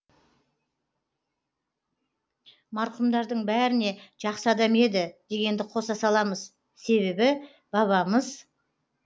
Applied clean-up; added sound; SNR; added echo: none; none; none; none.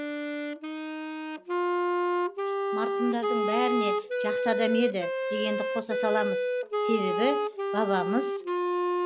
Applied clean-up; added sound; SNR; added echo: none; Wind instrument, woodwind instrument; -3 dB; none.